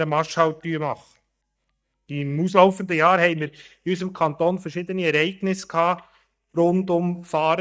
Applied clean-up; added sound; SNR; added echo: neural mask model DeepFilterNet 3.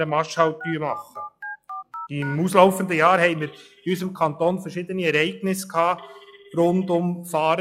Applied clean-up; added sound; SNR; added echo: classical method log-MMSE.